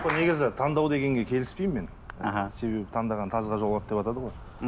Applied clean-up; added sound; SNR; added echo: none; Insect; 17 dB; none.